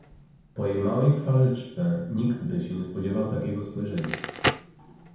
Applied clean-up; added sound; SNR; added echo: none; Crackle; 10 dB; reverberation time 0.9 s.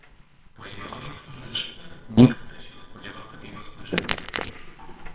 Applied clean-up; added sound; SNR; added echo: neural separator model SepFormer WHAMR!.